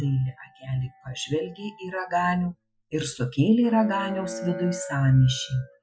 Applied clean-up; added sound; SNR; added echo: classical method Wiener filter.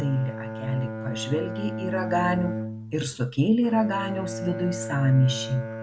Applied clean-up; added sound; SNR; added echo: none; Bowed string instrument; 7 dB; none.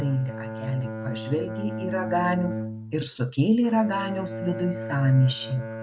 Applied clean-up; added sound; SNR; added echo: neural mask model RNNoise.